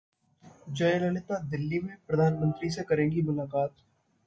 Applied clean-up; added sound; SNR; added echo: none; none; none; none.